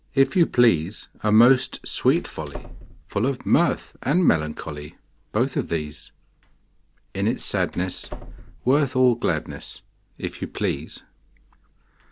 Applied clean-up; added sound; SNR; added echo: none; Door; 20 dB; none.